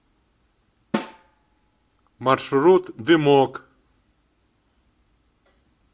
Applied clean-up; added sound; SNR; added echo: none; Snare drum; 11 dB; none.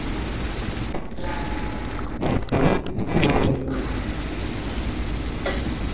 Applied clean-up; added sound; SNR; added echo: neural separator model SepFormer DNS4.